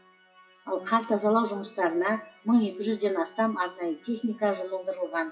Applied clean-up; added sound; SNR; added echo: classical method WPE with log-MMSE.